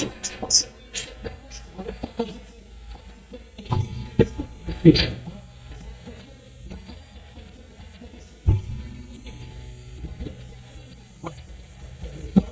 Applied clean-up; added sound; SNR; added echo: neural mask model DeepFilterNet 3.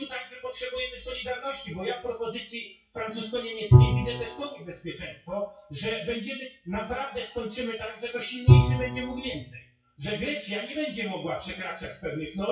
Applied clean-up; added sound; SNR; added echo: classical method WPE with log-MMSE.